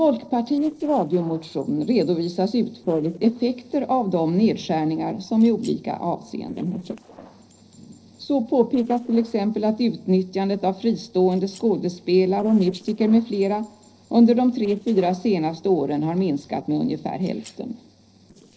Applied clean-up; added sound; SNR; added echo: neural separator model SepFormer DNS4.